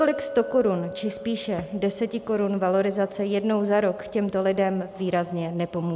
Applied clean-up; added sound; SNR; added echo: none; Chink, clink; 16 dB; none.